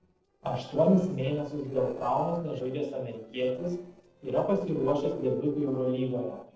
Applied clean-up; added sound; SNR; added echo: neural separator model SepFormer DNS4.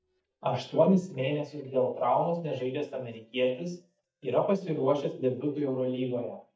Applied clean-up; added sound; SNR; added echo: neural mask model DeepFilterNet 3.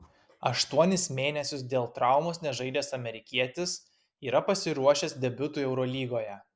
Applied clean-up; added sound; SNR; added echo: none; none; none; none.